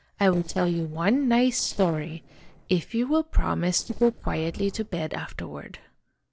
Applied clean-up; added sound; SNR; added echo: neural separator model SepFormer DNS4.